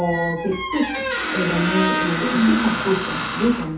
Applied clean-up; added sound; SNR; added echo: none; Squeak; 3 dB; reverberation time 0.5 s.